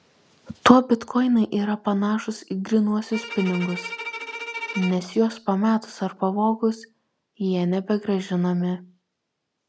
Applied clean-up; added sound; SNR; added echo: none; Bowed string instrument; 11 dB; none.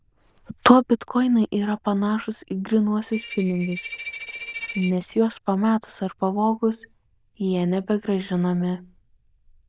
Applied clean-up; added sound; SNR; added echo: neural diffusion model UNIVERSE++.